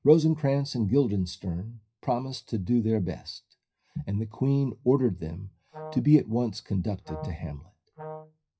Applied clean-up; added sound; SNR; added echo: classical method WPE with log-MMSE.